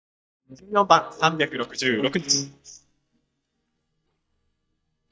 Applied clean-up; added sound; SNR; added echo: neural mask model DeepFilterNet 3.